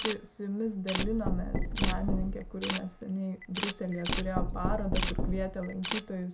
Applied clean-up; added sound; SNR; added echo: none; Knock + Camera; -2 dB; none.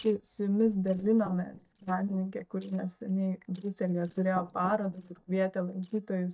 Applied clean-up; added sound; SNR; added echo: neural mask model DeepFilterNet 3.